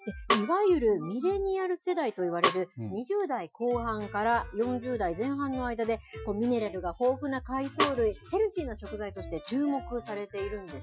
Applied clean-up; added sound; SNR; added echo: classical method Wiener filter.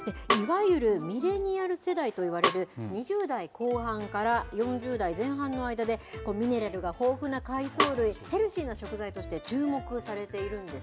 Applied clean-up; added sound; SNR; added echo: none; Snare drum; 4 dB; none.